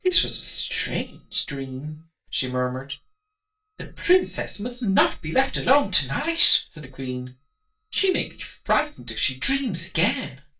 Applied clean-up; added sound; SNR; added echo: neural mask model DeepFilterNet 3.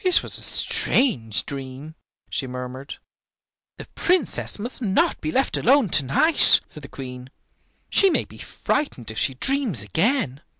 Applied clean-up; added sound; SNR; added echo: none; none; none; none.